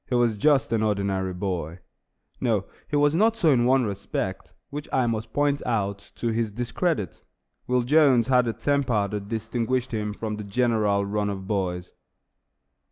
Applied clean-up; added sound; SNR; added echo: none; none; none; none.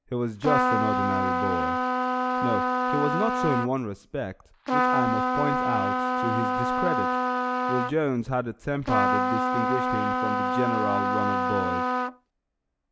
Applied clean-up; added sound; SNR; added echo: none; Trumpet; -5 dB; none.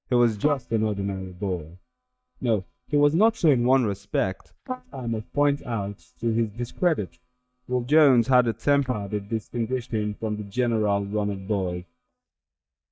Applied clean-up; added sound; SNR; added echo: neural mask model DeepFilterNet 3.